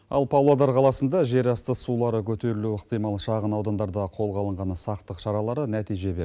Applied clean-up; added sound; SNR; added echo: none; none; none; none.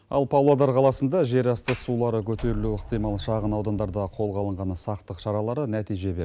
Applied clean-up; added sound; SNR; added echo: none; Sliding door; 12 dB; none.